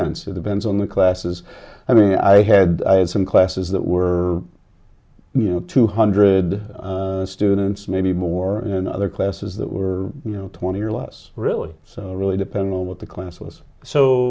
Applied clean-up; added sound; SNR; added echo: none; none; none; none.